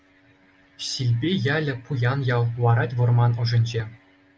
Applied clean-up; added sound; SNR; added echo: none; none; none; none.